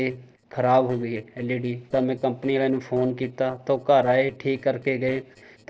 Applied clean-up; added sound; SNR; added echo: neural separator model SepFormer DNS4.